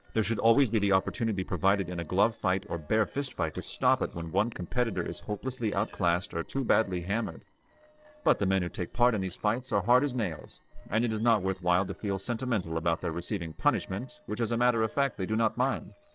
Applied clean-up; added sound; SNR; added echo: neural separator model SepFormer DNS4.